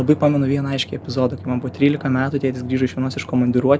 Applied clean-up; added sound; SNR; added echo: none; Drum; 16 dB; none.